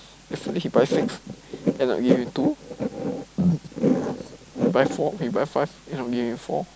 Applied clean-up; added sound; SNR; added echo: none; none; none; none.